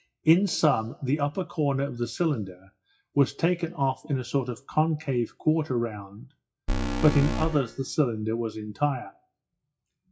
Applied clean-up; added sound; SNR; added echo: classical method WPE with log-MMSE.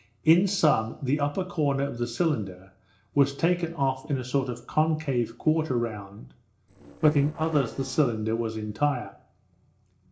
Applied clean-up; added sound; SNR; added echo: neural separator model SepFormer DNS4.